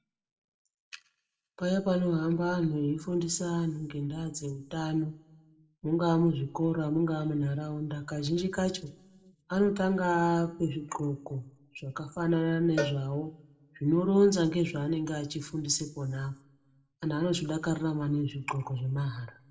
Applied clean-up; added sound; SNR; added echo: none; Cowbell; 10 dB; reverberation time 0.5 s.